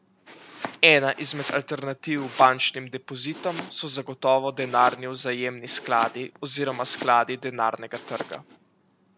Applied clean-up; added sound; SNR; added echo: none; Domestic sounds, home sounds; 15 dB; none.